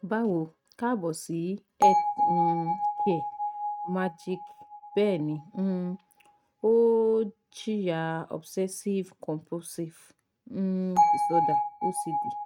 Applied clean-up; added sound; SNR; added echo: neural mask model RNNoise.